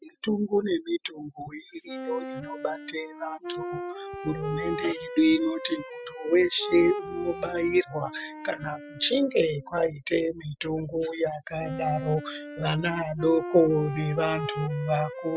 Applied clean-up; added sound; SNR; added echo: classical method spectral subtraction.